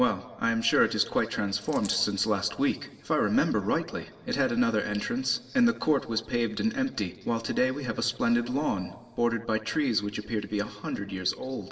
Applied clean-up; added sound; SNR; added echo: none; Coin (dropping); 17 dB; reverberation time 3.0 s.